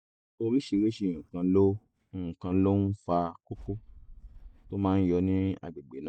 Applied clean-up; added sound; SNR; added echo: neural mask model DeepFilterNet 3.